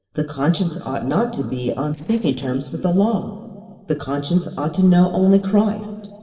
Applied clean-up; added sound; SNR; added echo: neural separator model SepFormer DNS4.